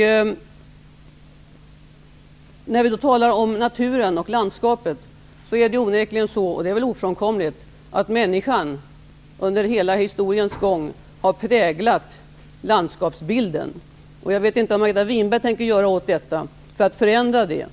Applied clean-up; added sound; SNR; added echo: none; none; none; none.